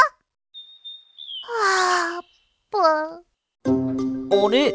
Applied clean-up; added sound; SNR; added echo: none; none; none; none.